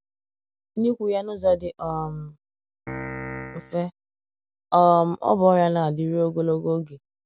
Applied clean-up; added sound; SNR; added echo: none; Piano; 10 dB; none.